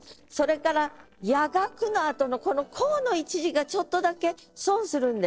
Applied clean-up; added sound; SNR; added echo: neural separator model SepFormer DNS4.